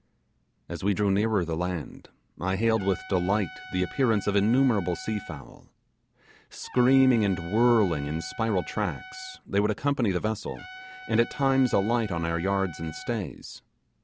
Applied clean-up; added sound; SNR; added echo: none; Trumpet; 17 dB; none.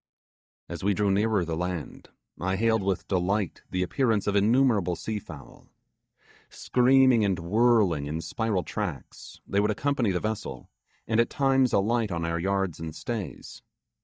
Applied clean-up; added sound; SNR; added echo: neural mask model DeepFilterNet 3.